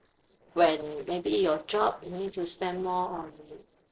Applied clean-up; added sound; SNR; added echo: neural separator model SepFormer DNS4.